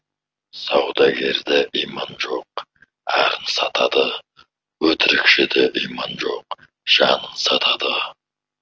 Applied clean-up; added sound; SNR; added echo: none; none; none; none.